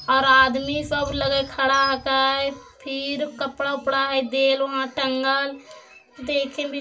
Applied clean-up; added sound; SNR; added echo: none; none; none; reverberation time 0.2 s.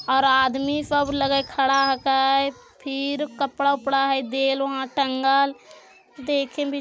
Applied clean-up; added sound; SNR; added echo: none; none; none; none.